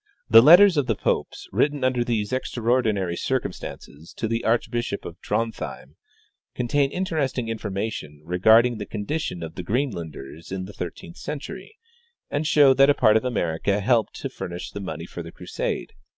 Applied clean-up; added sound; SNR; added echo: none; none; none; none.